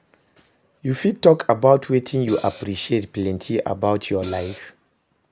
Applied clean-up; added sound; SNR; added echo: none; Cymbal; 14 dB; none.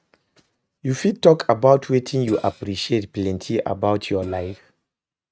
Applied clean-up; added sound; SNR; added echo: neural mask model RNNoise.